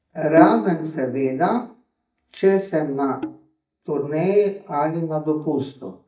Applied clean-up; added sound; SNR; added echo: neural mask model DeepFilterNet 3.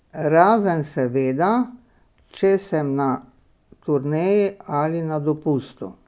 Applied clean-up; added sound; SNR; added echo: none; none; none; none.